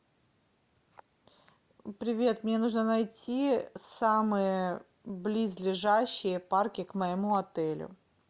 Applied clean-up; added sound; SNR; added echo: none; none; none; none.